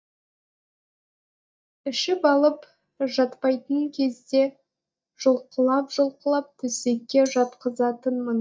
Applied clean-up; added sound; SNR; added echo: neural mask model DeepFilterNet 3.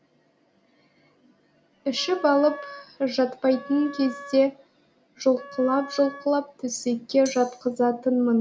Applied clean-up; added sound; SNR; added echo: none; Tambourine + Wind instrument, woodwind instrument; 17 dB; none.